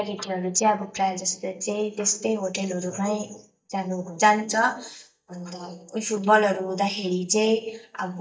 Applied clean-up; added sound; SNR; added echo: neural mask model DeepFilterNet 3.